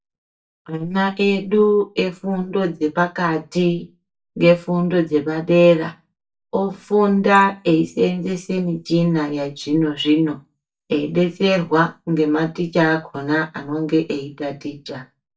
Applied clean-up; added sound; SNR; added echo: neural mask model DeepFilterNet 3.